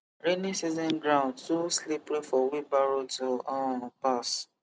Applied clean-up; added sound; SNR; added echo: none; none; none; none.